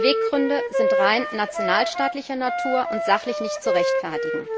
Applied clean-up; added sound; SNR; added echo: none; Wind instrument, woodwind instrument; 0 dB; none.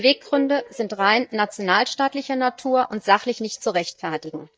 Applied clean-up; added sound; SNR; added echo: neural mask model DeepFilterNet 3.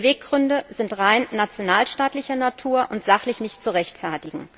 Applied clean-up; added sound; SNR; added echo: none; none; none; none.